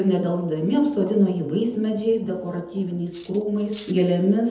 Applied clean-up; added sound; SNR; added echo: none; Cutlery, silverware; 16 dB; reverberation time 0.7 s.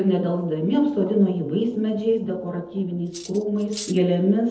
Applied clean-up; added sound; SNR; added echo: neural separator model SepFormer DNS4.